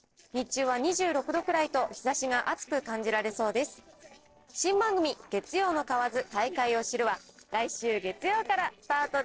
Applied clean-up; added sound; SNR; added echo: neural separator model SepFormer DNS4.